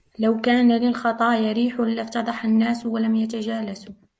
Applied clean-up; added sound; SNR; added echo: none; none; none; none.